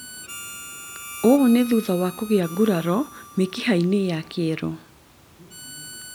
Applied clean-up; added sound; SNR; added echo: none; Harmonica; 17 dB; none.